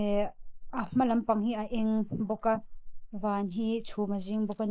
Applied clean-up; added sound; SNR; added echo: neural mask model Resemble Enhance denoiser.